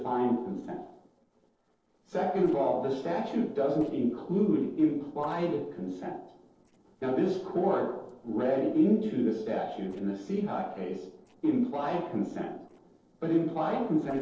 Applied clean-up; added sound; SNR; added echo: neural separator model SepFormer DNS4.